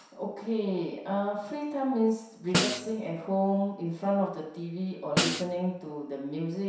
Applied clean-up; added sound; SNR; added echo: none; Snare drum; 3 dB; reverberation time 0.7 s.